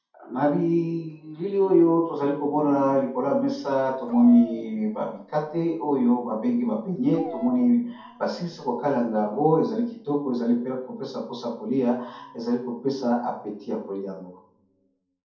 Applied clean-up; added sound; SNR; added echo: none; Dog; 19 dB; reverberation time 0.6 s.